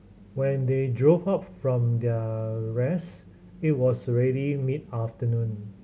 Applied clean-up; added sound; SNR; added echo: none; none; none; none.